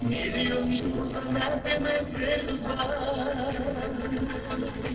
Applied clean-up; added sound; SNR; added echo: neural separator model SepFormer DNS4.